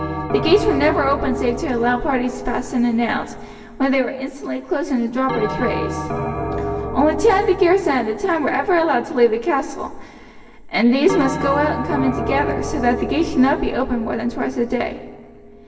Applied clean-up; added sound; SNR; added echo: none; Bell; 8 dB; reverberation time 2.9 s.